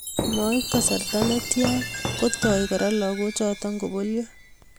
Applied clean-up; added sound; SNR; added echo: none; Chime + Walk, footsteps; 6 dB; none.